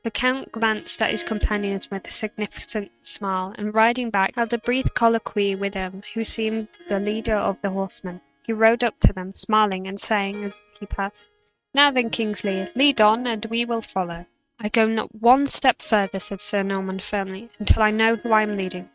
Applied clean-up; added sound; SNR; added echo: neural mask model RNNoise.